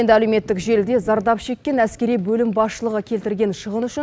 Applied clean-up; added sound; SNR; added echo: none; none; none; none.